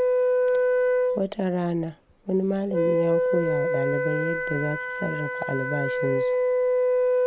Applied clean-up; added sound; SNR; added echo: none; Wind instrument, woodwind instrument; -5 dB; none.